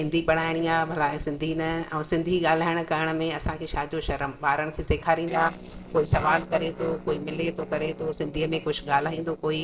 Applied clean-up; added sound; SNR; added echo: neural separator model SepFormer DNS4.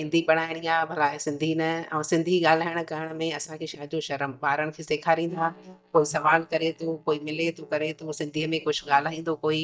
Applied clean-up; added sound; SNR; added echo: neural mask model DeepFilterNet 3.